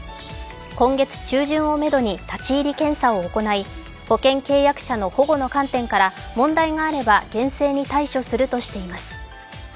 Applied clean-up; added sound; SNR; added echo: none; none; none; none.